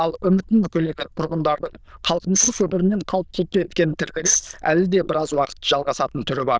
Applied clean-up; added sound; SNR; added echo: neural diffusion model UNIVERSE++.